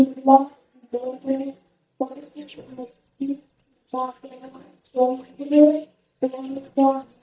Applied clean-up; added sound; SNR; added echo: neural mask model DeepFilterNet 3.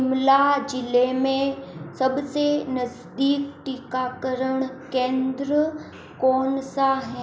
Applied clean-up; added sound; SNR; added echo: none; none; none; none.